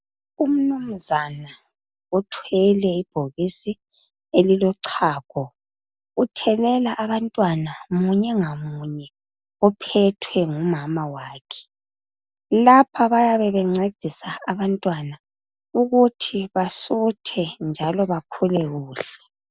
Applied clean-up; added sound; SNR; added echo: none; none; none; none.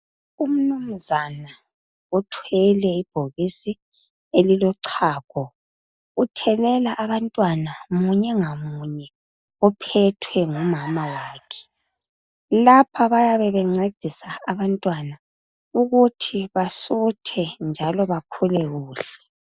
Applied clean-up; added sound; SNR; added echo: neural mask model DeepFilterNet 3.